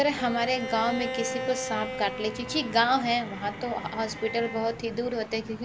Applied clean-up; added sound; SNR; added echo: none; Bowed string instrument; 9 dB; none.